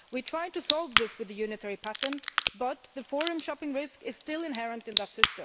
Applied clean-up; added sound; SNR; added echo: none; Crack / Crackle; -3 dB; none.